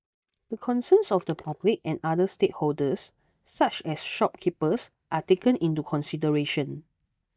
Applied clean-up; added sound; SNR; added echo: neural mask model DeepFilterNet 3.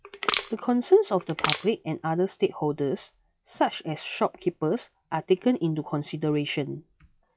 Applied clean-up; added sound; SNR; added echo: classical method log-MMSE.